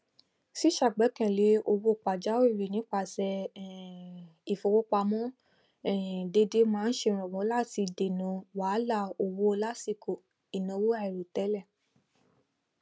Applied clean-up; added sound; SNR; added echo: none; none; none; none.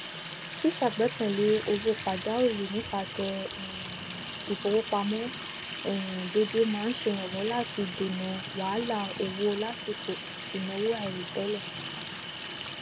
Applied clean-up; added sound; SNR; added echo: none; Sink (filling or washing) / Water tap, faucet; 6 dB; none.